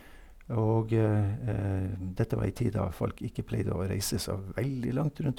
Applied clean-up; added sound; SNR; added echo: none; none; none; none.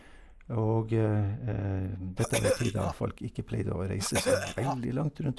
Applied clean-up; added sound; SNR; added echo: neural mask model Resemble Enhance denoiser.